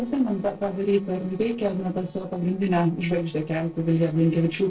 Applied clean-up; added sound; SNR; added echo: neural separator model SepFormer DNS4.